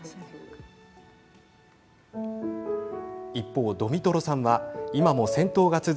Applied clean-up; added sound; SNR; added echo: none; none; none; none.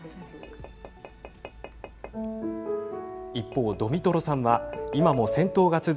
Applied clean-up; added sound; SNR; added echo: none; Tap / Glass; 19 dB; none.